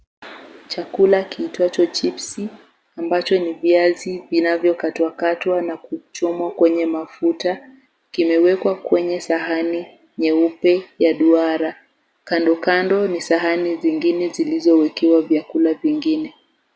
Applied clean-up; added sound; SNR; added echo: none; none; none; none.